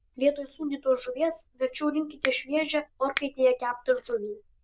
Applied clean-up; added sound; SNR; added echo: neural diffusion model UNIVERSE++.